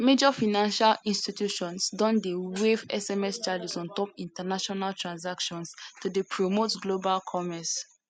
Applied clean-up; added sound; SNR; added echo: none; none; none; none.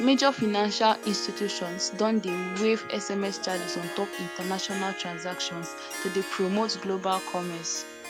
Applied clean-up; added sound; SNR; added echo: none; Harp; 10 dB; none.